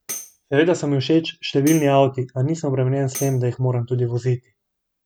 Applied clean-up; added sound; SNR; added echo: none; Tambourine; 18 dB; none.